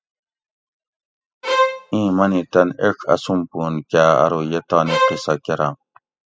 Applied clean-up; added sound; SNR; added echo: classical method spectral subtraction.